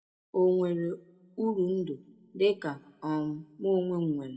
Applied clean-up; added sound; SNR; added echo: none; none; none; reverberation time 0.6 s.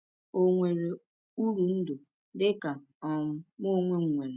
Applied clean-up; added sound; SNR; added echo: none; none; none; none.